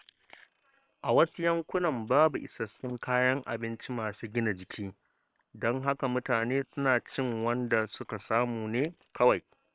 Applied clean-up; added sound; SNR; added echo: neural separator model SepFormer WHAM!.